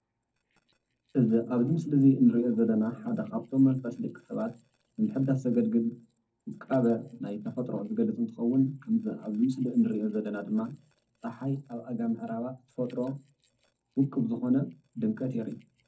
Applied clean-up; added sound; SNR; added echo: neural separator model SepFormer DNS4.